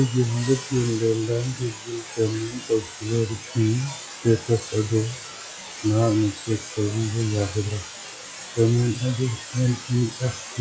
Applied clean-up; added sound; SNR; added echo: classical method log-MMSE.